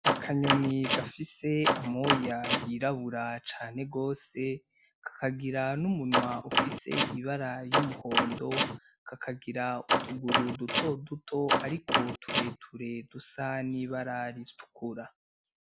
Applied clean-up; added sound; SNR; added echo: none; Door; -2 dB; none.